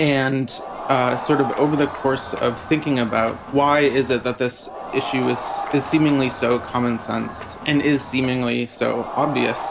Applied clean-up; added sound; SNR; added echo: none; Crowd; 10 dB; none.